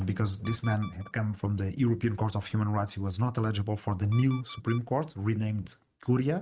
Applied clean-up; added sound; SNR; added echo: neural mask model RNNoise.